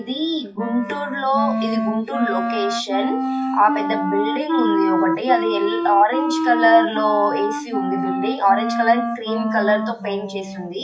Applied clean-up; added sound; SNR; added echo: classical method WPE with log-MMSE.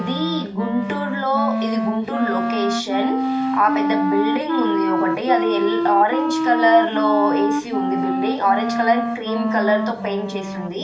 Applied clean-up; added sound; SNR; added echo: none; Wind instrument, woodwind instrument; 0 dB; reverberation time 0.3 s.